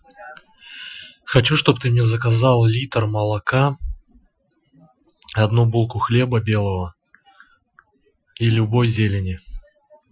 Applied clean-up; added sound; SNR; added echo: classical method Wiener filter.